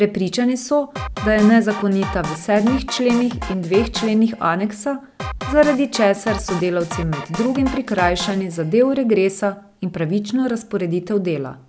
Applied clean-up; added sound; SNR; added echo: none; Drum kit; 10 dB; none.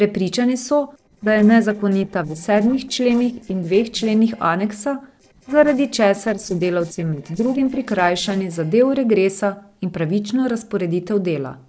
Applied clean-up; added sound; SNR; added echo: neural separator model SepFormer DNS4.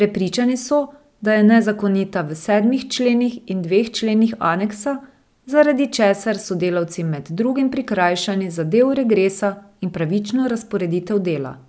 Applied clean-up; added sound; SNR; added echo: none; none; none; none.